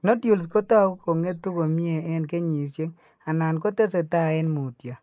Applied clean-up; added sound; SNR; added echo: neural mask model Resemble Enhance denoiser.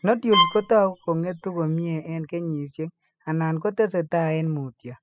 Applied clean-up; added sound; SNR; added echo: classical method spectral subtraction.